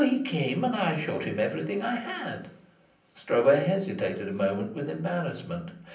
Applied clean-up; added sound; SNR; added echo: none; none; none; reverberation time 0.6 s.